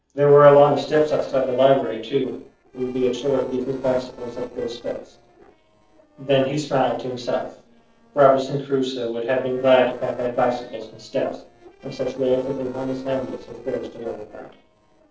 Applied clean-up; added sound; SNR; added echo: neural separator model SepFormer DNS4.